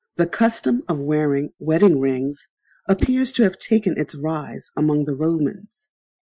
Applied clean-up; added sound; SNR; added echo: classical method Wiener filter.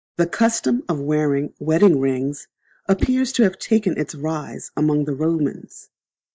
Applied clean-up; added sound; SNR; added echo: neural mask model DeepFilterNet 3.